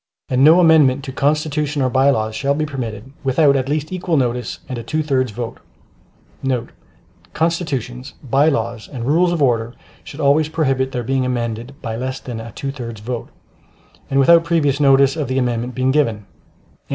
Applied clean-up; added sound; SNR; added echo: none; none; none; none.